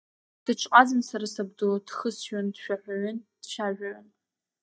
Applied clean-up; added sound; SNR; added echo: neural mask model DeepFilterNet 3.